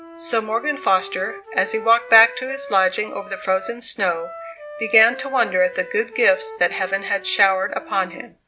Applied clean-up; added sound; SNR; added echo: none; Wind instrument, woodwind instrument; 16 dB; none.